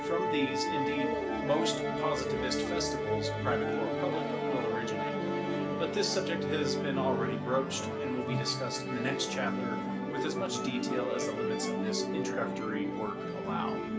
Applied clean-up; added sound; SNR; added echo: none; Musical instrument; -3 dB; none.